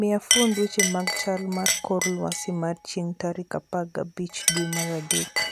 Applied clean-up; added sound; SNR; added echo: none; Chink, clink; 2 dB; none.